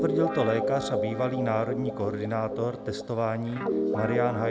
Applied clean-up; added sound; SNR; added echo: none; Guitar; 2 dB; none.